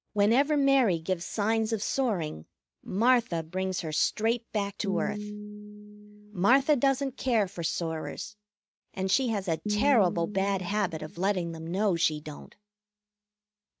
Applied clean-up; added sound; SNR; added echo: neural mask model RNNoise.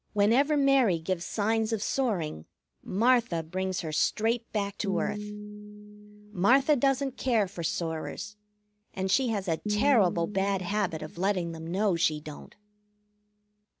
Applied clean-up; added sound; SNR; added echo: none; Piano; 10 dB; none.